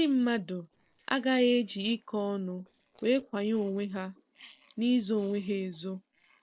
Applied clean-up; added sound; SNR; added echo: neural separator model SepFormer DNS4.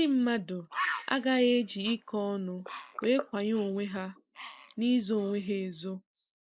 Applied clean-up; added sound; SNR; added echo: neural mask model Resemble Enhance denoiser.